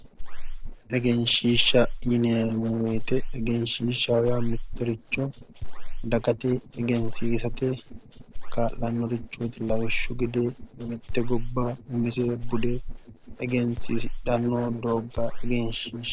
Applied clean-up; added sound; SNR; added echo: neural separator model SepFormer DNS4.